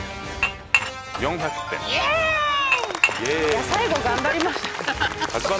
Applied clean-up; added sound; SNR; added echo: none; Dishes, pots, and pans / Chink, clink; 5 dB; none.